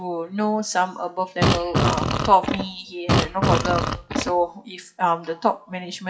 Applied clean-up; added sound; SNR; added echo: classical method WPE with log-MMSE.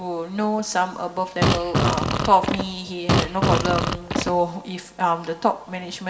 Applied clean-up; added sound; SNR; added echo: none; Fart; -2 dB; reverberation time 1.5 s.